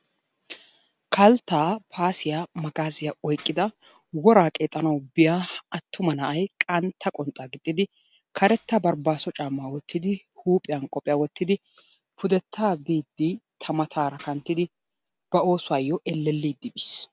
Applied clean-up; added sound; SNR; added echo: none; Tambourine; 11 dB; none.